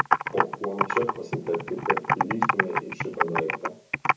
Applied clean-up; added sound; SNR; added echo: none; Computer keyboard; -5 dB; reverberation time 0.6 s.